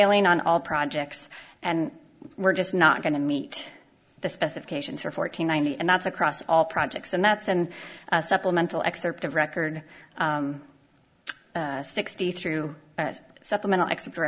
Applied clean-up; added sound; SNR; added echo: none; none; none; none.